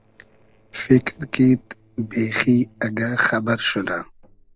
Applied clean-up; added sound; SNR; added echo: neural separator model SepFormer DNS4.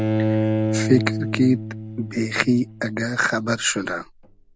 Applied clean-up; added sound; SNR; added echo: none; Bowed string instrument; 3 dB; none.